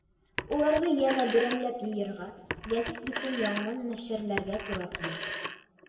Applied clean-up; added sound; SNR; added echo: none; Telephone; 7 dB; reverberation time 1.6 s.